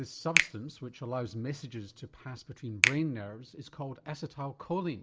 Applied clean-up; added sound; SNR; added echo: none; Finger snapping; -2 dB; reverberation time 0.3 s.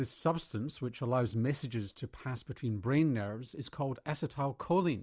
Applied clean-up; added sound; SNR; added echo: none; none; none; none.